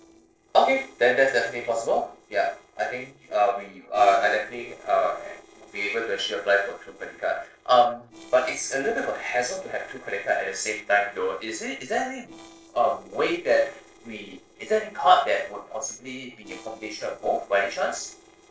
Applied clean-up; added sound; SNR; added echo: neural separator model SepFormer DNS4.